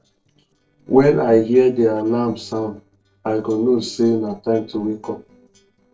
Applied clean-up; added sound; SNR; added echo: neural separator model SepFormer DNS4.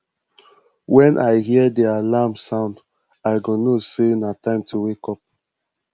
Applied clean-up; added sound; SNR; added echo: none; none; none; none.